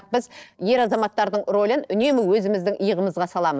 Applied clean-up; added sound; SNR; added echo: neural separator model SepFormer DNS4.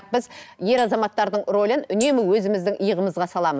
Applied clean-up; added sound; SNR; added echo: neural mask model Resemble Enhance denoiser.